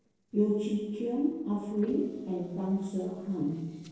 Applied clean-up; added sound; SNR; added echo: neural separator model SepFormer DNS4.